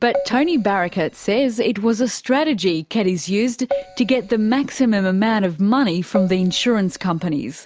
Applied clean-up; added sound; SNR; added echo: none; Keyboard (musical); 11 dB; none.